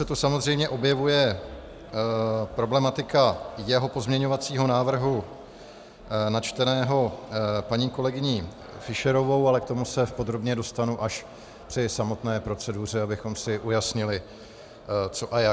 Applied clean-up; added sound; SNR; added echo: none; none; none; none.